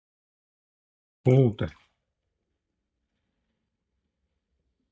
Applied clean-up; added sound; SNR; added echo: neural mask model DeepFilterNet 3.